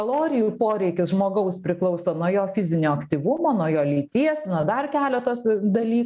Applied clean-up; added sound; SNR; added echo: none; none; none; none.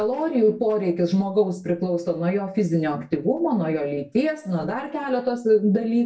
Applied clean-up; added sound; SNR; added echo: none; none; none; reverberation time 0.2 s.